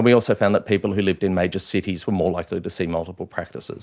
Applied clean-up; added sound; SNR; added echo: none; none; none; none.